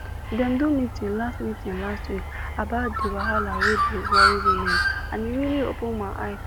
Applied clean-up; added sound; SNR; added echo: none; Bird; -2 dB; none.